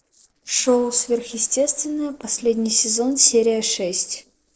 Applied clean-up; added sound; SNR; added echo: neural separator model SepFormer DNS4.